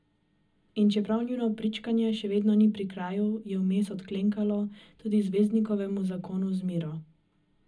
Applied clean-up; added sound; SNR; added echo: none; none; none; reverberation time 0.4 s.